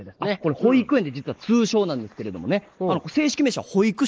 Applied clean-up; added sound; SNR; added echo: neural mask model Resemble Enhance denoiser.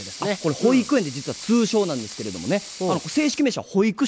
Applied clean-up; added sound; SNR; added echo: none; Sink (filling or washing) / Water tap, faucet / Liquid; 16 dB; none.